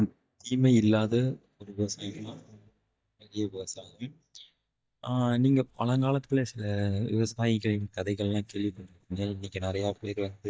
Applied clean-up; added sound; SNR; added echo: neural mask model DeepFilterNet 3.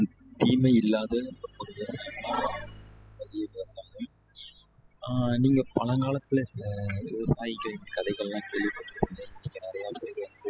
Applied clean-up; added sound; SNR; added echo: classical method spectral subtraction.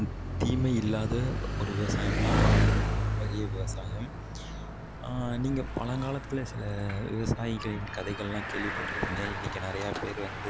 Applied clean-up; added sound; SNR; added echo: none; Bicycle; -2 dB; none.